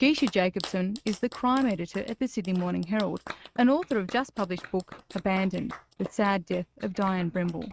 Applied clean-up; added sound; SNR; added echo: neural mask model RNNoise.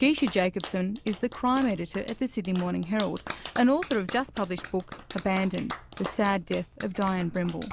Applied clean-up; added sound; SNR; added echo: none; Clapping; 13 dB; none.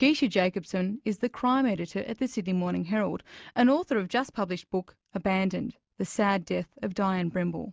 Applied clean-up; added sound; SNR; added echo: none; none; none; none.